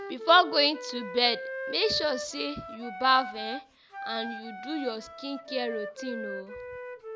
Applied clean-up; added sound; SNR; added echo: none; Wind instrument, woodwind instrument; 10 dB; none.